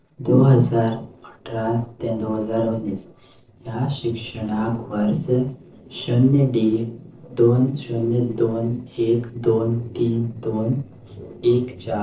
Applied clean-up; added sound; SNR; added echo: neural separator model SepFormer DNS4.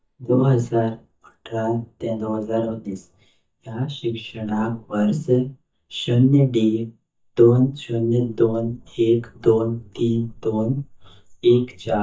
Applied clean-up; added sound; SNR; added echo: neural mask model DeepFilterNet 3.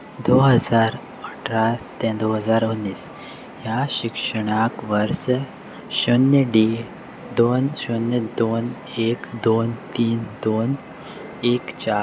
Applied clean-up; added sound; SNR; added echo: none; none; none; none.